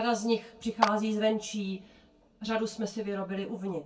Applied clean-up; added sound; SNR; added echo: none; Clapping; 4 dB; reverberation time 0.2 s.